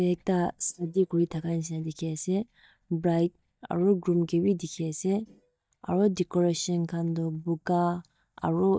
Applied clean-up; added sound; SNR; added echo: neural mask model DeepFilterNet 3.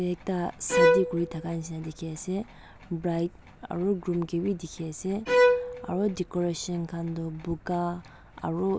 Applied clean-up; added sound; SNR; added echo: none; Bowed string instrument; -3 dB; none.